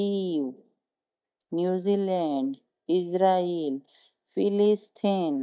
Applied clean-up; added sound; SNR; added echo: neural mask model DeepFilterNet 3.